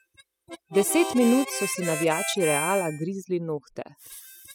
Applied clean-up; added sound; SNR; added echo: classical method spectral subtraction.